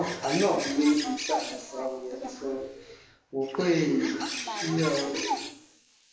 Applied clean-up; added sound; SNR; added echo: neural mask model Resemble Enhance denoiser.